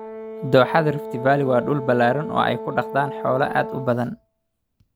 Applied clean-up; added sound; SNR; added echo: none; Brass instrument; 11 dB; none.